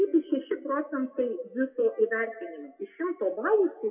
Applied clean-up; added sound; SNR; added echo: classical method WPE with log-MMSE.